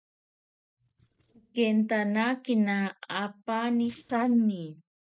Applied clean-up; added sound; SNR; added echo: neural mask model DeepFilterNet 3.